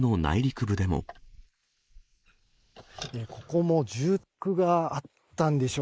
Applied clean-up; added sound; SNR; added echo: neural mask model Resemble Enhance denoiser.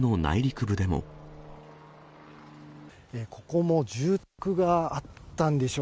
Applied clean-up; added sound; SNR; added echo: none; none; none; none.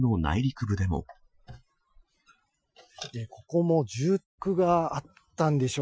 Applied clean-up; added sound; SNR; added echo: classical method Wiener filter.